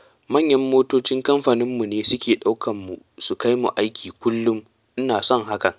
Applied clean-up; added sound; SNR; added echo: none; none; none; none.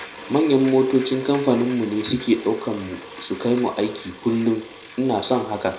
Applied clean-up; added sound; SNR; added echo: none; Bicycle; 13 dB; reverberation time 0.5 s.